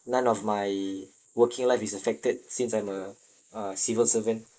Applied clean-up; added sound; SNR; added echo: neural mask model Resemble Enhance denoiser.